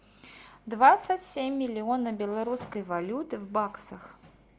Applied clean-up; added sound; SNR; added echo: none; none; none; none.